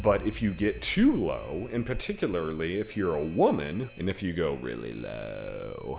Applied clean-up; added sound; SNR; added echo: none; Alarm; 18 dB; none.